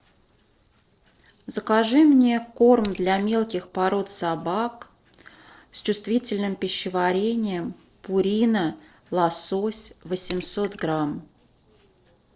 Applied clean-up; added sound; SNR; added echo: neural separator model SepFormer DNS4.